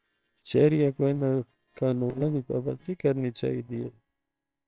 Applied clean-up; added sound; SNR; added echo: neural separator model SepFormer WHAMR!.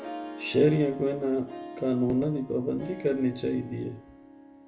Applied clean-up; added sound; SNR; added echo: none; Harp; 15 dB; reverberation time 0.5 s.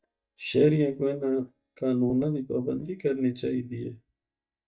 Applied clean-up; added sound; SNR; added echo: neural mask model DeepFilterNet 3.